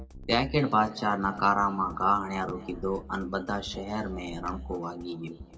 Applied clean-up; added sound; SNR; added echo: none; Drum kit; 16 dB; reverberation time 1.8 s.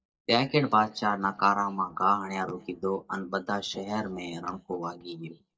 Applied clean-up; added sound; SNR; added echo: neural mask model DeepFilterNet 3.